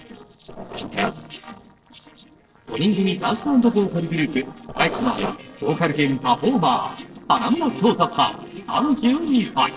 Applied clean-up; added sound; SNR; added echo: neural separator model SepFormer DNS4.